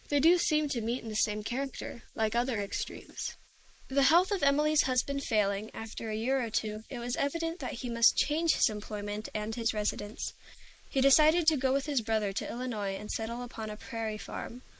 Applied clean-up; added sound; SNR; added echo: neural mask model Resemble Enhance denoiser.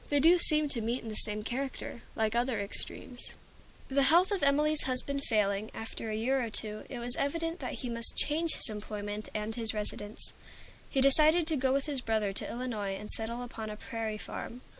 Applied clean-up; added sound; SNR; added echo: none; none; none; none.